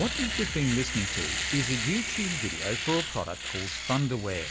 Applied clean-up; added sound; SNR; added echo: none; Domestic sounds, home sounds; 3 dB; none.